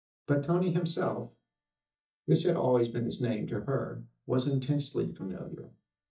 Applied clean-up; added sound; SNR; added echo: neural mask model DeepFilterNet 3.